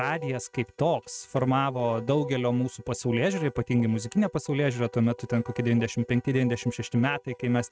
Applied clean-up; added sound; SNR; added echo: neural mask model RNNoise.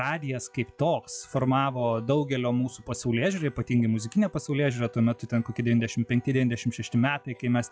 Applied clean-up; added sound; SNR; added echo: classical method log-MMSE.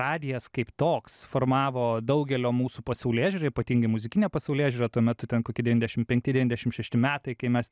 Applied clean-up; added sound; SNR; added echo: none; none; none; none.